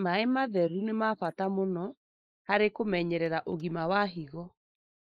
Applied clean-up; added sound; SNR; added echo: neural mask model Resemble Enhance denoiser.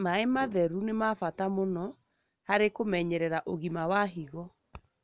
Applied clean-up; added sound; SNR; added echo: none; none; none; none.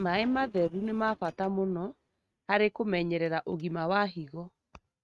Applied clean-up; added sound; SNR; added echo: neural mask model RNNoise.